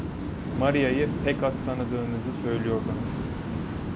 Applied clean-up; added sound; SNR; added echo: none; Waves, surf; 2 dB; none.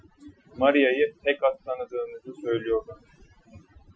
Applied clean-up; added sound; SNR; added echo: classical method Wiener filter.